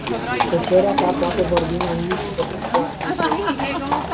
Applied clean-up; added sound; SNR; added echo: none; Livestock, farm animals, working animals; -1 dB; reverberation time 0.2 s.